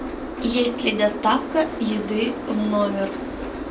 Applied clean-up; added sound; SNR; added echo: none; Boat, Water vehicle; 7 dB; reverberation time 0.2 s.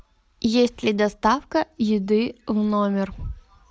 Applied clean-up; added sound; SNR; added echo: none; none; none; none.